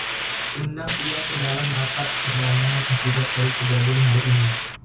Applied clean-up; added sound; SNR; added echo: none; Hiss; 3 dB; reverberation time 0.3 s.